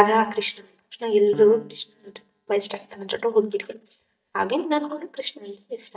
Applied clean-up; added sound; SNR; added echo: neural mask model DeepFilterNet 3.